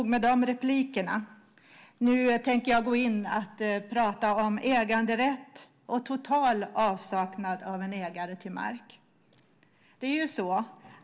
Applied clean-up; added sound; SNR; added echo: none; none; none; none.